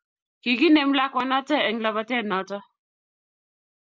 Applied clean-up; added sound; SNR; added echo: none; none; none; none.